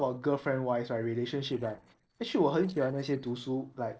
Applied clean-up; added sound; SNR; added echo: neural separator model SepFormer DNS4.